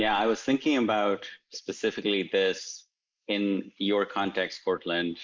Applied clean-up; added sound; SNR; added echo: neural mask model Resemble Enhance denoiser.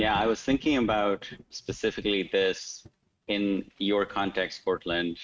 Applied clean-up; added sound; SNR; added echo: neural mask model RNNoise.